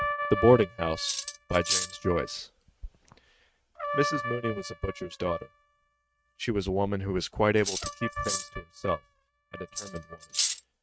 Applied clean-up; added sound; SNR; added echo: neural mask model RNNoise.